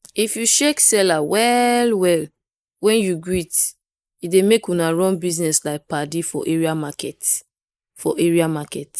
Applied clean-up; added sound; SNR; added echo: neural mask model Resemble Enhance denoiser.